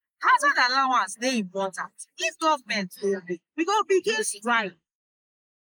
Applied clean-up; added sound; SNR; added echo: neural mask model Resemble Enhance denoiser.